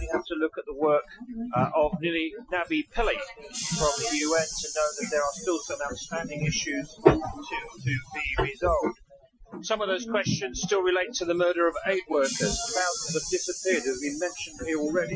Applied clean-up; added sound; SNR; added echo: classical method Wiener filter.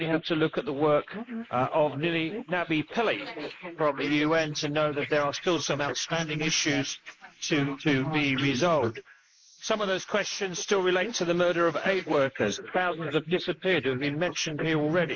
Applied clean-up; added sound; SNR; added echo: neural mask model Resemble Enhance denoiser.